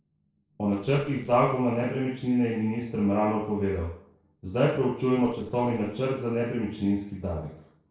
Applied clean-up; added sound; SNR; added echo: neural separator model SepFormer DNS4.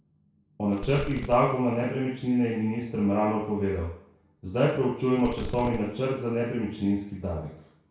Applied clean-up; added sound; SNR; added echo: none; Fireworks; 10 dB; reverberation time 0.6 s.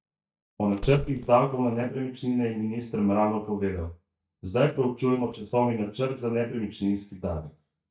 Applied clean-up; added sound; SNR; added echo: neural mask model DeepFilterNet 3.